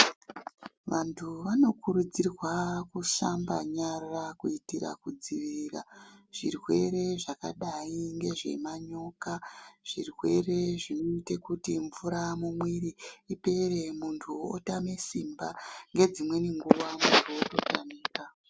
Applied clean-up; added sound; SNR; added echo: none; none; none; none.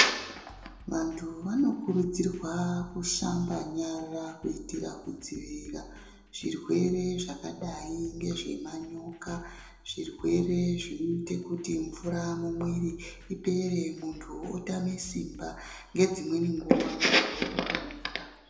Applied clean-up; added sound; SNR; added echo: none; Drum kit; 20 dB; reverberation time 0.7 s.